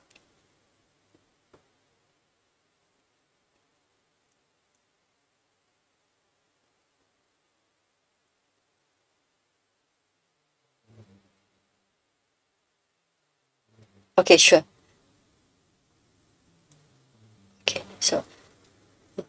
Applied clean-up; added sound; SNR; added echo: neural mask model RNNoise.